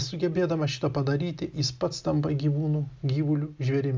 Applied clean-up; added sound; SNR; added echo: none; none; none; none.